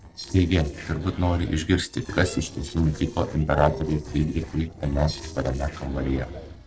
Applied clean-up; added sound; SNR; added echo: neural separator model SepFormer DNS4.